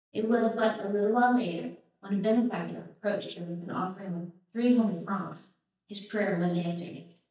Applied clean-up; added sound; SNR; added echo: neural mask model DeepFilterNet 3.